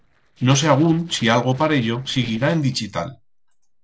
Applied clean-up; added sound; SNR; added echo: neural separator model SepFormer DNS4.